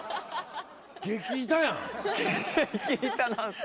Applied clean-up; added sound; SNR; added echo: none; none; none; none.